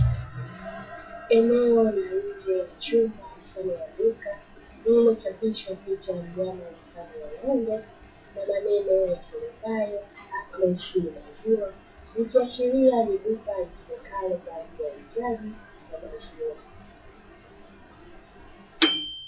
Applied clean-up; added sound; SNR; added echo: classical method WPE with log-MMSE.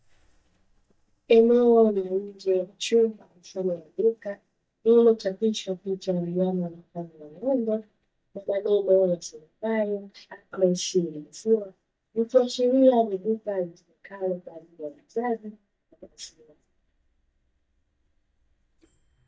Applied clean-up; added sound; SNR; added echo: neural mask model DeepFilterNet 3.